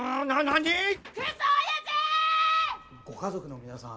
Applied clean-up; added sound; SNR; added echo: none; none; none; none.